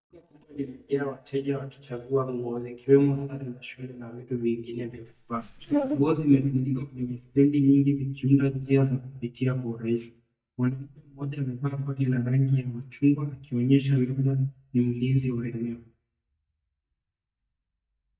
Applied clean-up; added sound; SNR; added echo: neural mask model DeepFilterNet 3.